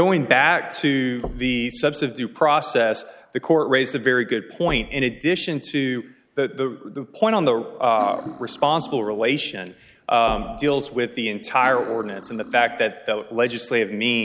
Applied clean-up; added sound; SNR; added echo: none; Knock + Cutlery, silverware; 18 dB; none.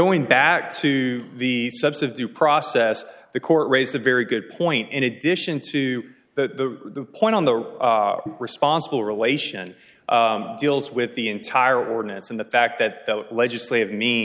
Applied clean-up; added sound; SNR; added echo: none; none; none; none.